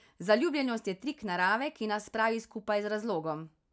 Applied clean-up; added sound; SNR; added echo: none; none; none; none.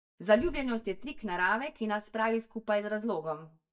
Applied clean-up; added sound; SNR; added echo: neural mask model DeepFilterNet 3.